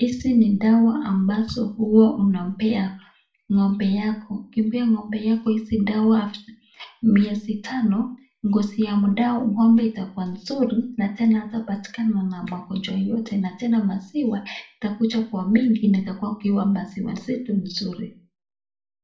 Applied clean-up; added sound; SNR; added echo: none; none; none; reverberation time 0.3 s.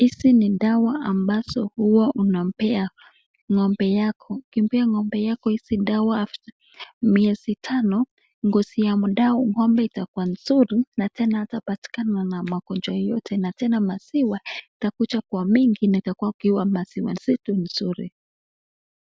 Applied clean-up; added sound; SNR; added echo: none; none; none; none.